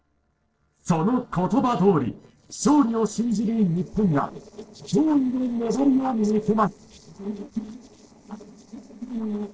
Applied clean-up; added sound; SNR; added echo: neural separator model SepFormer DNS4.